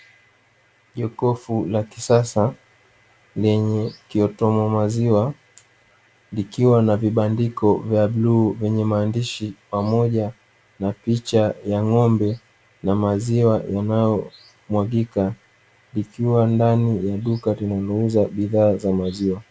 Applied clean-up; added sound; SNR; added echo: none; none; none; none.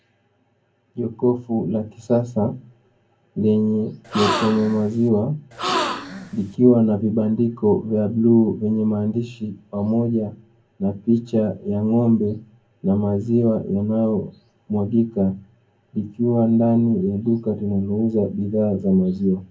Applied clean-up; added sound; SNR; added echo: none; Gasp; 5 dB; reverberation time 0.3 s.